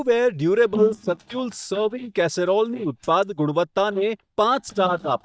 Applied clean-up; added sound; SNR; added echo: neural mask model DeepFilterNet 3.